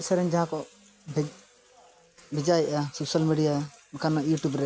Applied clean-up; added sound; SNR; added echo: none; none; none; none.